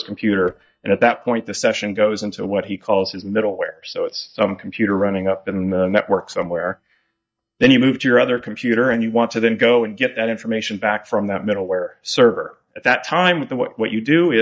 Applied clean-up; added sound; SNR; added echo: neural mask model DeepFilterNet 3.